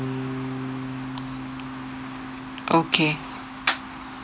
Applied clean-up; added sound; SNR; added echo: none; Bass guitar; 6 dB; none.